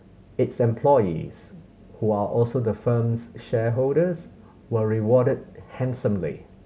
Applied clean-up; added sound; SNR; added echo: none; none; none; none.